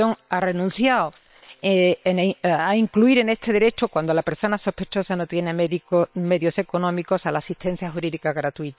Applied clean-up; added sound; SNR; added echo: neural separator model SepFormer WHAM!.